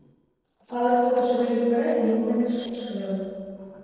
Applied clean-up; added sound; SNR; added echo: neural separator model SepFormer DNS4.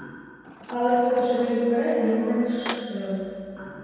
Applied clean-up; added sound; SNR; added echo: none; Sliding door; 15 dB; reverberation time 2.1 s.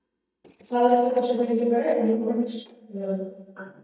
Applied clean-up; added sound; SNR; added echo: neural mask model DeepFilterNet 3.